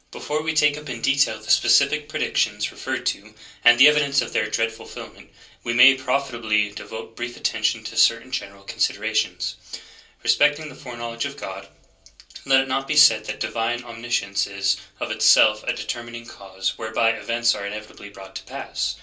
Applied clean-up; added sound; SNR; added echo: none; none; none; reverberation time 0.3 s.